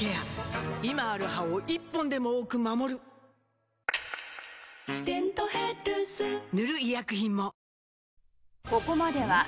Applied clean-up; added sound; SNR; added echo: none; none; none; none.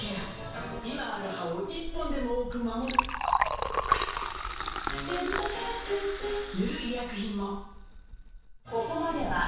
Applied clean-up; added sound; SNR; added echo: none; Liquid; 1 dB; reverberation time 0.7 s.